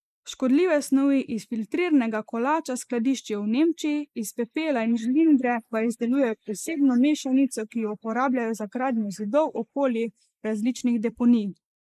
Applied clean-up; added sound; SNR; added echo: neural mask model Resemble Enhance denoiser.